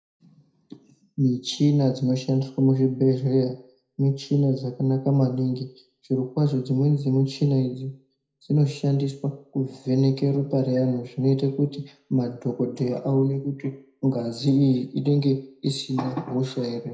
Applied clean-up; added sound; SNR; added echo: none; none; none; reverberation time 0.4 s.